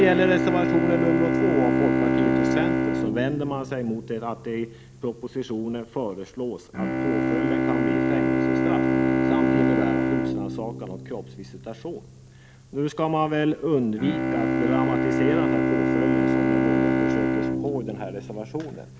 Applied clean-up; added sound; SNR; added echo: none; Bowed string instrument; -4 dB; none.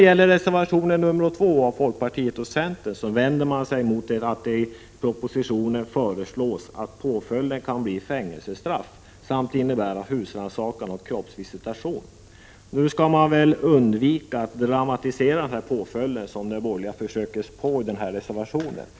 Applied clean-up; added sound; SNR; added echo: none; none; none; none.